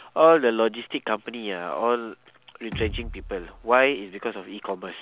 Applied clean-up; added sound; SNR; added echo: none; Bass drum; 12 dB; none.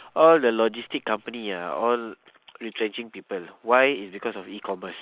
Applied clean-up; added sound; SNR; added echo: neural mask model Resemble Enhance denoiser.